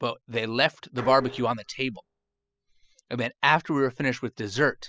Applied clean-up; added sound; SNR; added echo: classical method spectral subtraction.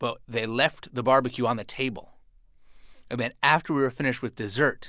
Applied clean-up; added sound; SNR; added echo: none; none; none; none.